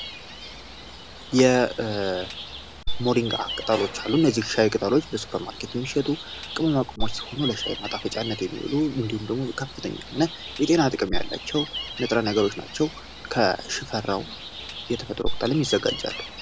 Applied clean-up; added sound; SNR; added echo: none; Gull, seagull; 7 dB; none.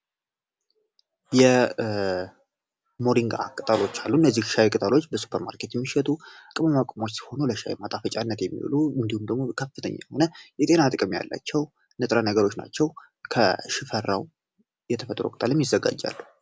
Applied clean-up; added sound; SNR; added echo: none; none; none; none.